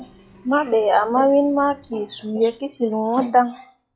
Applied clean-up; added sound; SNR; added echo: classical method log-MMSE.